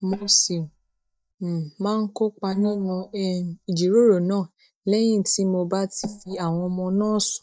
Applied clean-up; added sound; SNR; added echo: neural mask model DeepFilterNet 3.